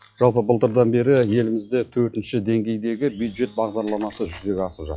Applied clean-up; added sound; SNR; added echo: classical method log-MMSE.